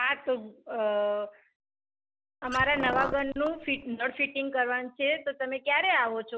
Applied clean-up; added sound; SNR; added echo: none; Car; 7 dB; none.